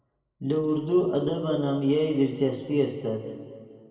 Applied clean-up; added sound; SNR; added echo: none; none; none; reverberation time 1.9 s.